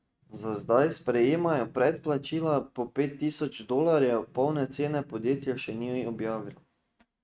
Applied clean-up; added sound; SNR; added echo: neural mask model RNNoise.